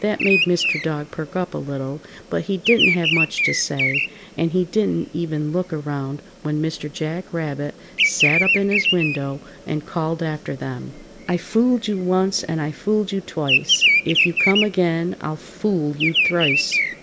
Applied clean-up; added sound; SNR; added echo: none; Bird vocalization, bird call, bird song; 2 dB; none.